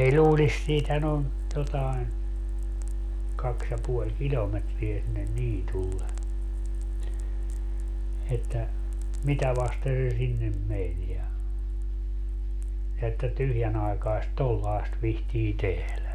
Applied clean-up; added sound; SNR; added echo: none; none; none; none.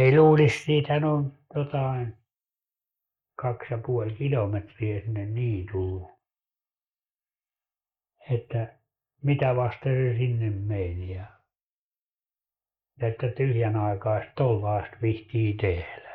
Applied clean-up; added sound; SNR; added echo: neural mask model Resemble Enhance denoiser.